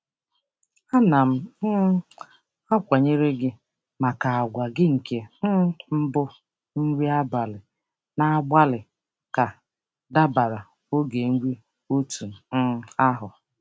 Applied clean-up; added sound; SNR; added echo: none; none; none; none.